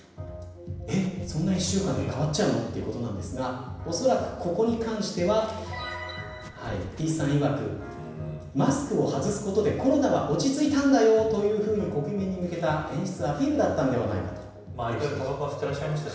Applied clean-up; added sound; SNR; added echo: none; Scratching (performance technique); 18 dB; reverberation time 0.9 s.